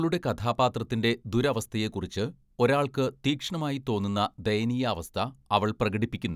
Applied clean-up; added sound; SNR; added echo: none; none; none; none.